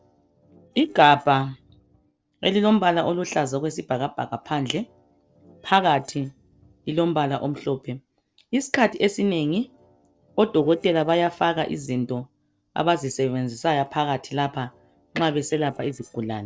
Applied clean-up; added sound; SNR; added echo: neural separator model SepFormer DNS4.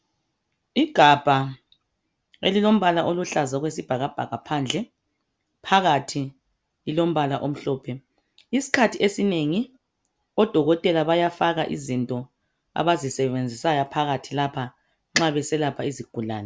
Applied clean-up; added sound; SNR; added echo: none; none; none; none.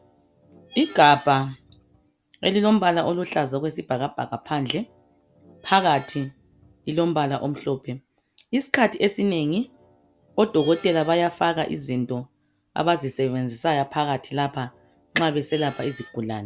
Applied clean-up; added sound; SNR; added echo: none; Screech; 20 dB; none.